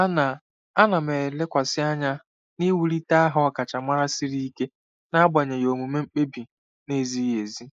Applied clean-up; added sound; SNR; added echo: neural mask model Resemble Enhance denoiser.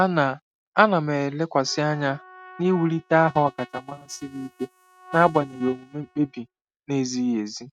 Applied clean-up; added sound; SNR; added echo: neural mask model RNNoise.